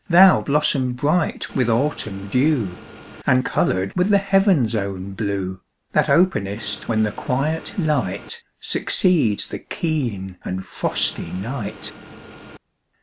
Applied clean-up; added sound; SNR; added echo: none; Motor vehicle (road) / Engine; 18 dB; none.